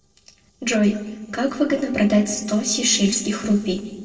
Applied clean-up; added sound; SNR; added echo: neural separator model SepFormer DNS4.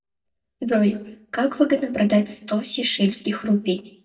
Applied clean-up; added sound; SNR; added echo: neural mask model DeepFilterNet 3.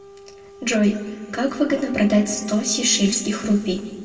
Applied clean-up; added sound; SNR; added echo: none; Wind instrument, woodwind instrument; 20 dB; reverberation time 1.6 s.